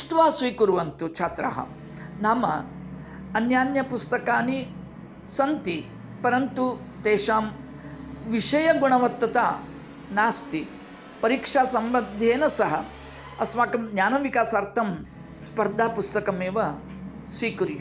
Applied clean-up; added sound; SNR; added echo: none; Musical instrument; 16 dB; none.